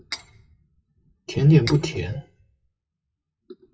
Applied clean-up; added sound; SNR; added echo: classical method WPE with log-MMSE.